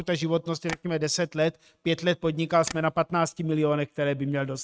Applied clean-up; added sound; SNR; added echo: neural mask model RNNoise.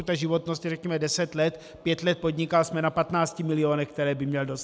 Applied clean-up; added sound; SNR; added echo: none; none; none; none.